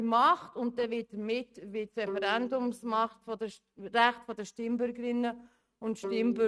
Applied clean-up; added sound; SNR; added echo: neural mask model RNNoise.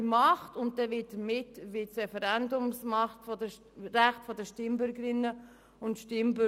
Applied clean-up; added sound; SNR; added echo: none; none; none; none.